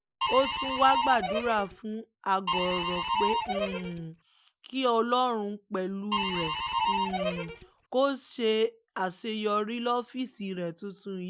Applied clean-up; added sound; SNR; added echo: none; Harmonica; 0 dB; none.